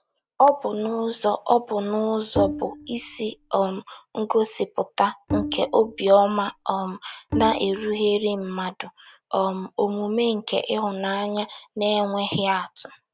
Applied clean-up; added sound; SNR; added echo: none; Bowed string instrument; 8 dB; none.